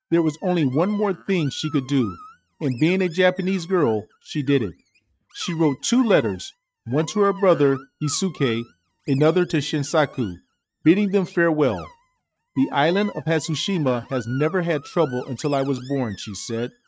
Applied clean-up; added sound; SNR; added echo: neural mask model RNNoise.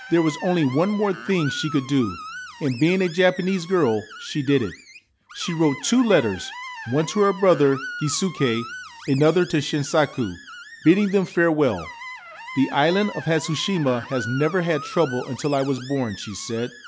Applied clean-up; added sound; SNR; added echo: none; Screech; 15 dB; none.